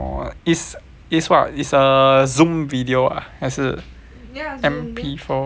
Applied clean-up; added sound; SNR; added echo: none; none; none; none.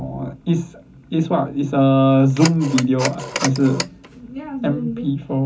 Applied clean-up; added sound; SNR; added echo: none; Telephone; 13 dB; reverberation time 0.3 s.